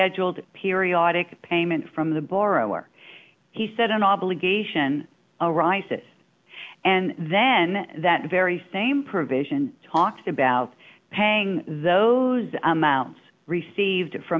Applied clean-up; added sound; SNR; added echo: none; none; none; none.